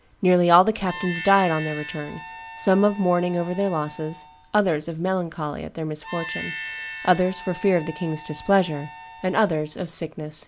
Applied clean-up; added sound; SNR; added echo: none; Harmonica; 13 dB; none.